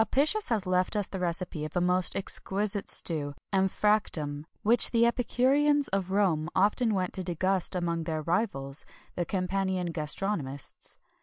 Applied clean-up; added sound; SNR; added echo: none; none; none; none.